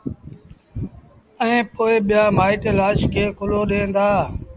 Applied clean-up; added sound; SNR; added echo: none; none; none; none.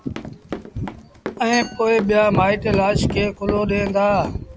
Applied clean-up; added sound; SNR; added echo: none; Run + Glass; 13 dB; none.